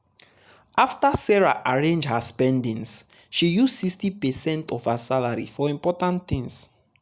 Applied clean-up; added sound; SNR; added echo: none; none; none; none.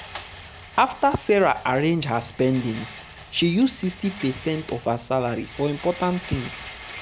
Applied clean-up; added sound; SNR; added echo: none; Rattle; 17 dB; none.